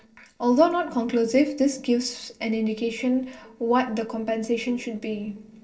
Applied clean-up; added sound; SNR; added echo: neural separator model SepFormer DNS4.